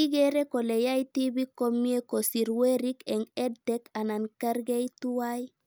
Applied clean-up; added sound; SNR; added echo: none; none; none; none.